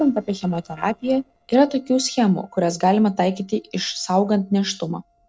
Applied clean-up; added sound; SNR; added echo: neural separator model SepFormer DNS4.